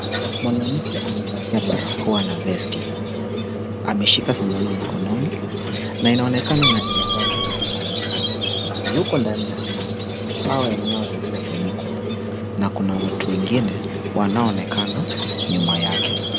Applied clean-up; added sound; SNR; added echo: none; Squeak + Meow; 0 dB; none.